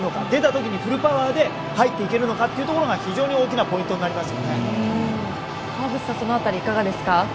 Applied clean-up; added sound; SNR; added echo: none; none; none; none.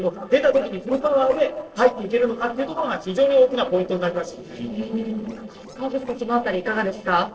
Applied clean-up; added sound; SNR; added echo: neural separator model SepFormer DNS4.